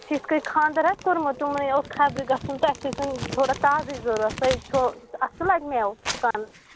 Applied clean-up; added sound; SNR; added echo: none; Crumpling, crinkling; 13 dB; none.